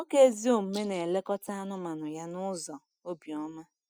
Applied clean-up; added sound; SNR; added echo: neural mask model RNNoise.